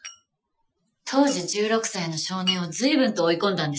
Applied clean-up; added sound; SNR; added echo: classical method Wiener filter.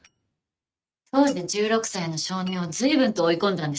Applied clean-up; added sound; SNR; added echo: neural mask model RNNoise.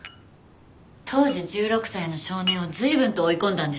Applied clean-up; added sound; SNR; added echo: none; Glass; 13 dB; none.